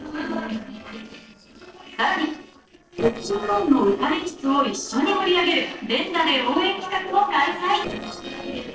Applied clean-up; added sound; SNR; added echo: neural separator model SepFormer DNS4.